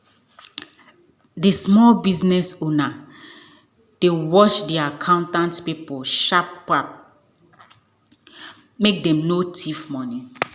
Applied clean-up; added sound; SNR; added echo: none; none; none; none.